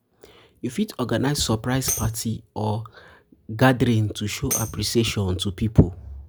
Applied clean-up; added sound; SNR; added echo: none; Tambourine; 11 dB; none.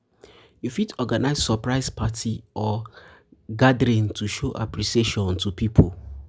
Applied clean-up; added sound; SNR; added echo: none; none; none; none.